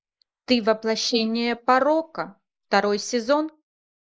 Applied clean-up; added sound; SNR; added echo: neural mask model Resemble Enhance denoiser.